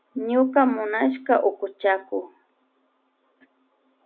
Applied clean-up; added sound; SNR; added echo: none; none; none; none.